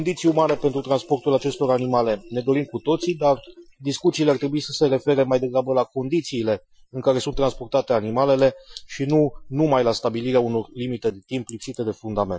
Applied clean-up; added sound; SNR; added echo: classical method Wiener filter.